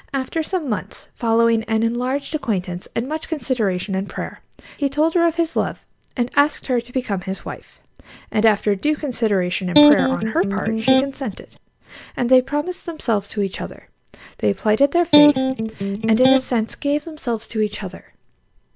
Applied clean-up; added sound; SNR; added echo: none; Electric guitar; -4 dB; none.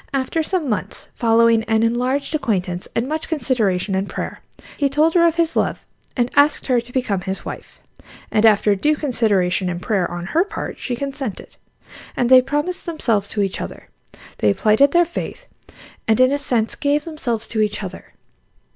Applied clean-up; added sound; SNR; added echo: none; none; none; none.